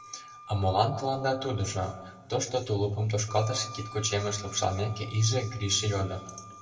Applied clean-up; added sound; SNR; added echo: none; Wind instrument, woodwind instrument; 18 dB; reverberation time 1.3 s.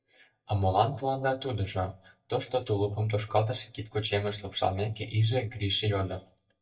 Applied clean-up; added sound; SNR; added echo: neural mask model DeepFilterNet 3.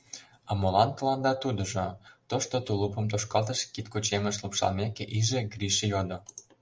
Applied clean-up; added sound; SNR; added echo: none; none; none; none.